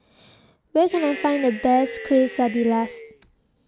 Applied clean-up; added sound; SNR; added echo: none; Cheering; 13 dB; none.